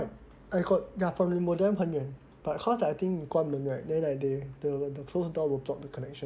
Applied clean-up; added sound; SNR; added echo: none; none; none; none.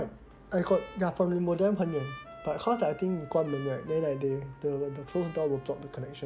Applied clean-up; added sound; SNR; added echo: none; Trumpet; 19 dB; none.